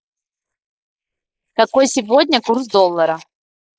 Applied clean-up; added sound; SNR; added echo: neural mask model Resemble Enhance denoiser.